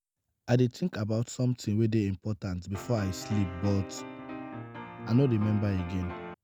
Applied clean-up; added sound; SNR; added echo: none; Piano; 11 dB; none.